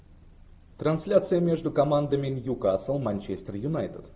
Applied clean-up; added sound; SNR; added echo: none; none; none; none.